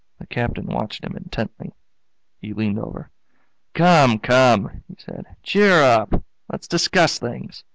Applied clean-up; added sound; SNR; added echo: none; none; none; none.